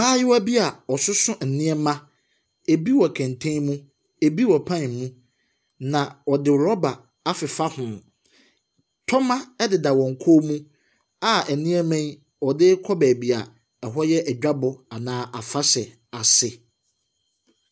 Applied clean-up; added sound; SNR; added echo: none; none; none; none.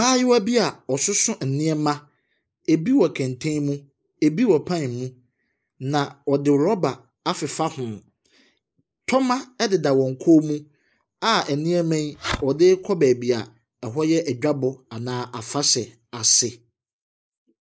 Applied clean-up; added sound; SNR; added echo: neural mask model Resemble Enhance denoiser.